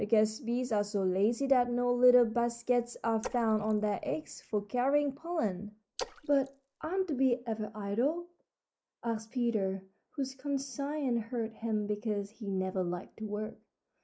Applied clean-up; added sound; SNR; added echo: neural mask model Resemble Enhance denoiser.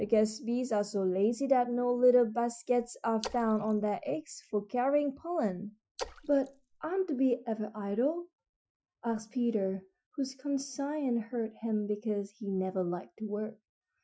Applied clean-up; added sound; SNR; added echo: classical method Wiener filter.